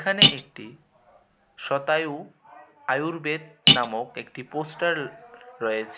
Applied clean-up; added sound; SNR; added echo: none; Cutlery, silverware; -4 dB; none.